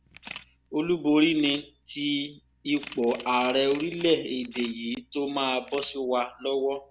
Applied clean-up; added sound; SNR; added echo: none; Camera; 18 dB; none.